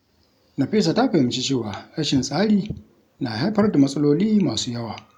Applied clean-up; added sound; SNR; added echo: none; none; none; none.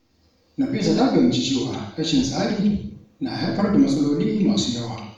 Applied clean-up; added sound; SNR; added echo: none; none; none; reverberation time 0.6 s.